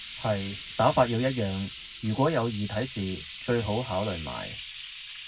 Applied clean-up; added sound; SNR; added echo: none; Frying (food); 10 dB; reverberation time 0.4 s.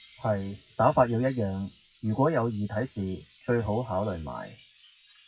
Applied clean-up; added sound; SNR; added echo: classical method WPE with log-MMSE.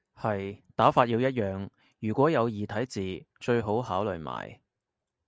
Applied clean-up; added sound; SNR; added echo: none; none; none; none.